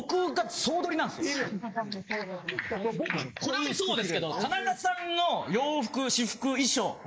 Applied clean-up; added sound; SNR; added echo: neural mask model Resemble Enhance denoiser.